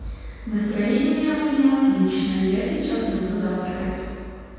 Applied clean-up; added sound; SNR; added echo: none; none; none; reverberation time 2.1 s.